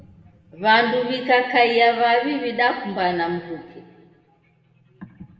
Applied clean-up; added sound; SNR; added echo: none; none; none; reverberation time 1.4 s.